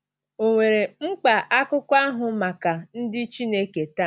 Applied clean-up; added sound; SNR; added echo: none; none; none; none.